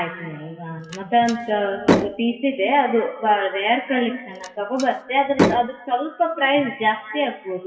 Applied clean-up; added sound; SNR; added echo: classical method WPE with log-MMSE.